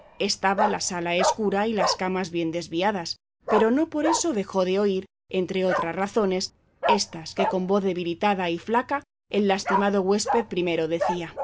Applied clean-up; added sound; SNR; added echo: none; Bark; 6 dB; none.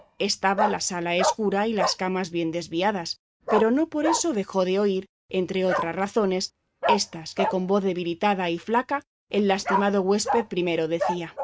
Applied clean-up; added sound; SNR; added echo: neural mask model RNNoise.